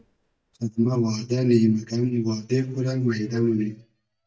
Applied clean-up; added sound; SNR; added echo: neural mask model DeepFilterNet 3.